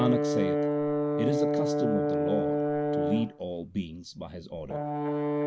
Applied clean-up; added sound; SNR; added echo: none; Brass instrument; -4 dB; none.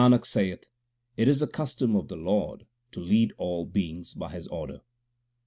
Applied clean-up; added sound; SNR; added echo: none; none; none; none.